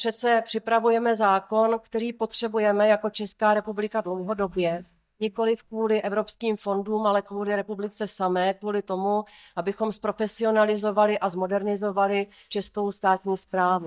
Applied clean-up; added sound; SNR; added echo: neural mask model DeepFilterNet 3.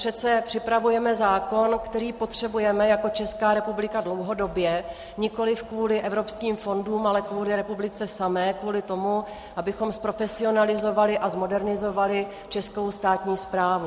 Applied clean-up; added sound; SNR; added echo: none; none; none; none.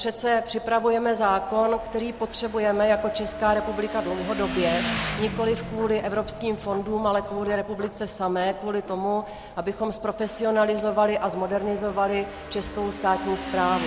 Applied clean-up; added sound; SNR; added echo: none; Motorcycle / Engine; 12 dB; none.